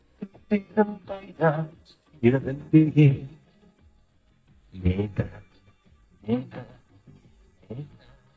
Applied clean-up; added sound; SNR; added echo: neural mask model DeepFilterNet 3.